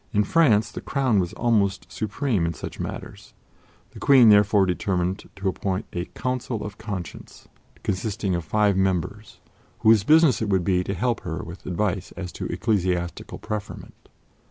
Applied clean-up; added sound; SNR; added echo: none; none; none; none.